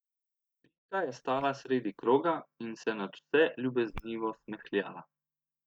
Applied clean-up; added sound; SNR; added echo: neural mask model DeepFilterNet 3.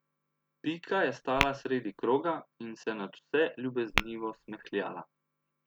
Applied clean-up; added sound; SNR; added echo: none; Tap / Glass; 4 dB; none.